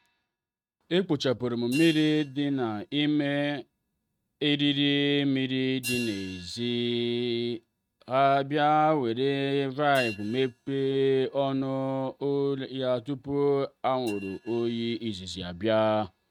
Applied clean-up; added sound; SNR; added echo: neural mask model RNNoise.